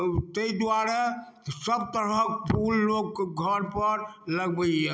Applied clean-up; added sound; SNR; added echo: none; none; none; none.